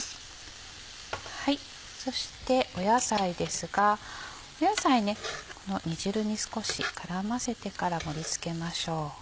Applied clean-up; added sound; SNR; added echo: none; none; none; none.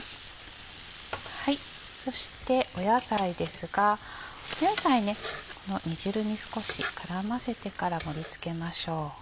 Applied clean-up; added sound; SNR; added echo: none; Fireworks; 14 dB; none.